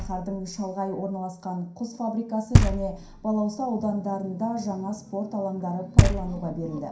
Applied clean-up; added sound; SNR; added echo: none; Knock; -2 dB; reverberation time 0.5 s.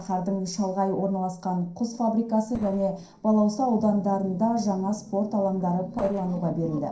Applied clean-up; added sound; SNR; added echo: neural separator model SepFormer DNS4.